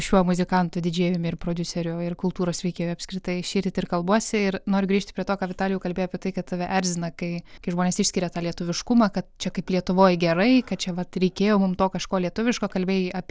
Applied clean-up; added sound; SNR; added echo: none; none; none; none.